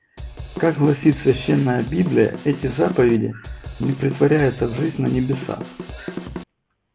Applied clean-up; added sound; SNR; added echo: none; Drum / Drum kit; 12 dB; none.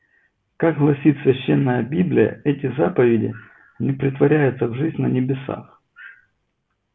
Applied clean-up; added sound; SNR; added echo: none; none; none; none.